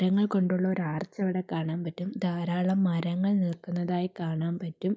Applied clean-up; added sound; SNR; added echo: none; none; none; none.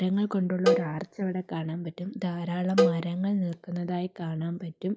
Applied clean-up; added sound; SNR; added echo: none; Cowbell; 2 dB; none.